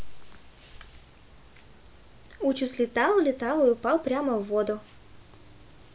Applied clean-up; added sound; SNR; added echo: none; none; none; none.